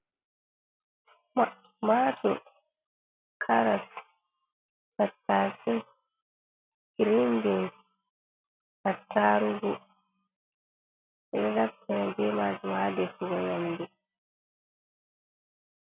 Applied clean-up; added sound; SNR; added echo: none; none; none; none.